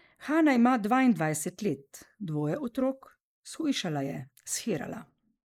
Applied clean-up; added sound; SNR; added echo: neural mask model Resemble Enhance denoiser.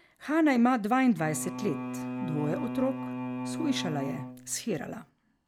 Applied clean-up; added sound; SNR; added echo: none; Bowed string instrument; 6 dB; none.